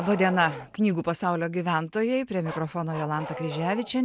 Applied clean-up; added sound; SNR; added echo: none; Bark; 14 dB; none.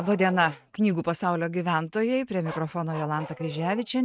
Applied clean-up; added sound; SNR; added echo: neural mask model RNNoise.